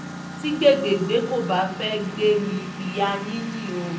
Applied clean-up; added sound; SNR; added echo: none; Engine; 10 dB; reverberation time 0.6 s.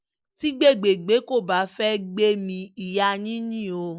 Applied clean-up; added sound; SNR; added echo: none; none; none; none.